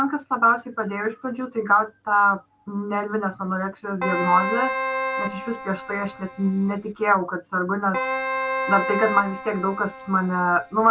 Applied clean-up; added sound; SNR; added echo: none; Keyboard (musical); 5 dB; none.